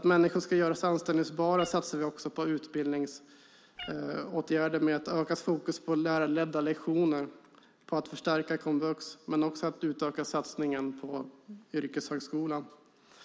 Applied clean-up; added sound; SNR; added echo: none; Meow; 18 dB; none.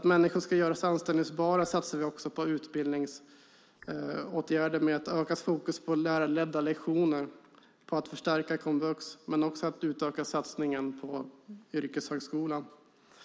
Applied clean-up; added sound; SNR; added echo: neural mask model Resemble Enhance denoiser.